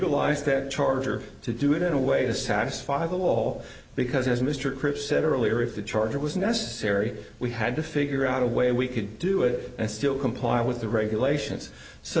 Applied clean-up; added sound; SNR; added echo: none; none; none; none.